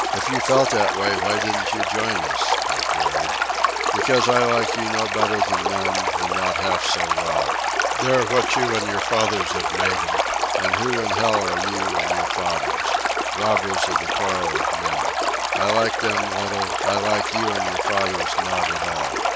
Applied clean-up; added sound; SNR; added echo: none; Stream; -4 dB; none.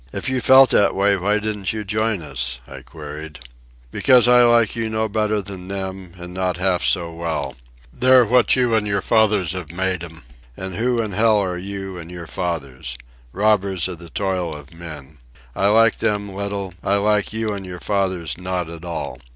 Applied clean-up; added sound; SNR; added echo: none; none; none; none.